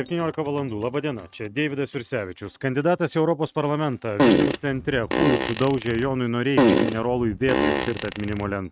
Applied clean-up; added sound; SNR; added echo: neural mask model RNNoise.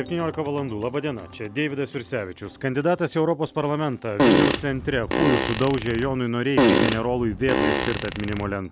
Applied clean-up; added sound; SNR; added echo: none; Fart; -2 dB; none.